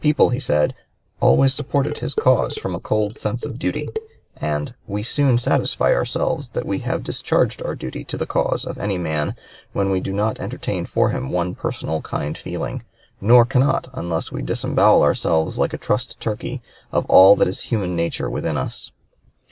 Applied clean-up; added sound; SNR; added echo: neural mask model Resemble Enhance denoiser.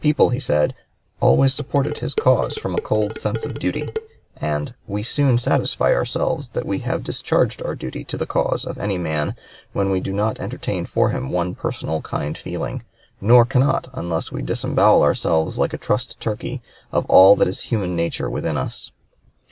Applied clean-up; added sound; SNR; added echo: none; Dishes, pots, and pans; 9 dB; none.